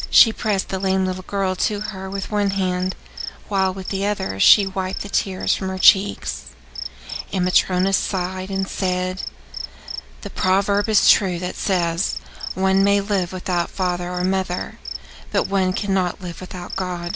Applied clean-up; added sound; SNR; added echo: none; Cricket; 12 dB; none.